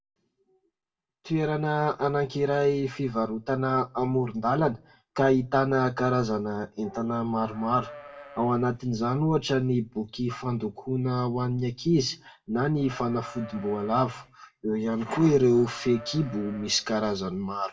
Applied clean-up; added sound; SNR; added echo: none; Livestock, farm animals, working animals; 19 dB; reverberation time 0.2 s.